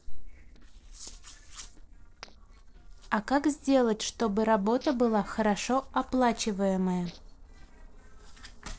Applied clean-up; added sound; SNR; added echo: neural separator model SepFormer DNS4.